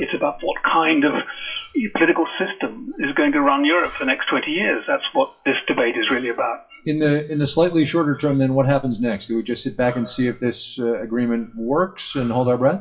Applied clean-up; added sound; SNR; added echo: classical method WPE with log-MMSE.